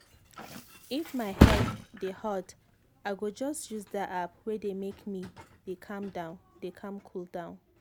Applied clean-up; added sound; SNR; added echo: none; Thump, thud; -4 dB; none.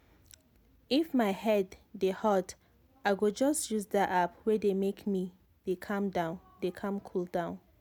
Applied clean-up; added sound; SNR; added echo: none; none; none; none.